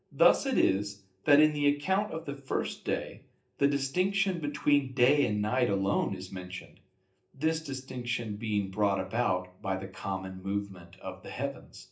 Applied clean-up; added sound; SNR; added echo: none; none; none; reverberation time 0.3 s.